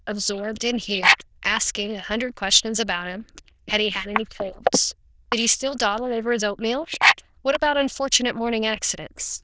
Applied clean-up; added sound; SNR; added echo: neural diffusion model UNIVERSE++.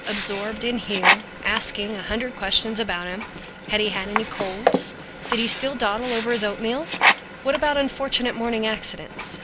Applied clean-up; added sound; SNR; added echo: none; Sink (filling or washing); 2 dB; none.